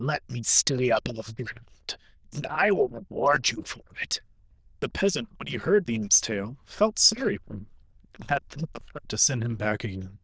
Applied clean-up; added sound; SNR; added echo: neural diffusion model UNIVERSE++.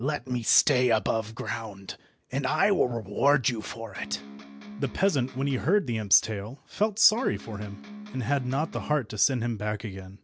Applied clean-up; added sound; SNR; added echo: none; Electric guitar; 15 dB; none.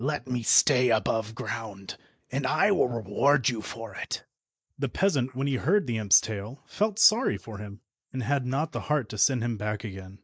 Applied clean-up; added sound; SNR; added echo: neural mask model Resemble Enhance denoiser.